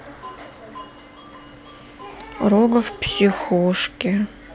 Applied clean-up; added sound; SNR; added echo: none; none; none; none.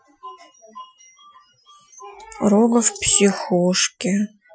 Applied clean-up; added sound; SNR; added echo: classical method Wiener filter.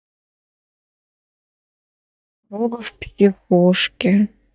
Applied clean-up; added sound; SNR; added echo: neural mask model DeepFilterNet 3.